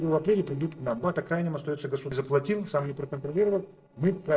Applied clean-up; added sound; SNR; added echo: neural separator model SepFormer DNS4.